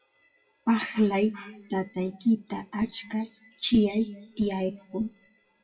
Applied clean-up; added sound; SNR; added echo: classical method WPE with log-MMSE.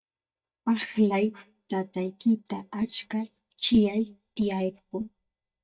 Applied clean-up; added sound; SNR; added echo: neural mask model DeepFilterNet 3.